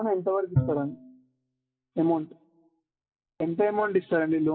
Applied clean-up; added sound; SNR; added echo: classical method WPE with log-MMSE.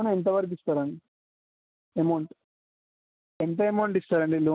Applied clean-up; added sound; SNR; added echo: none; none; none; none.